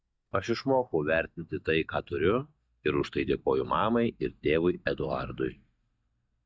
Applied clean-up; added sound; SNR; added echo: neural mask model DeepFilterNet 3.